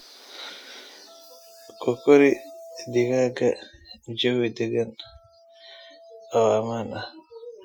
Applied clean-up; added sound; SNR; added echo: classical method Wiener filter.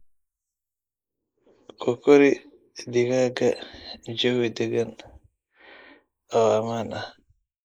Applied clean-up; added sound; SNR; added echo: neural mask model Resemble Enhance denoiser.